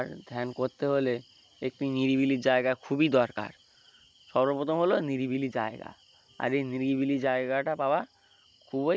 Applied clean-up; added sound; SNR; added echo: none; none; none; none.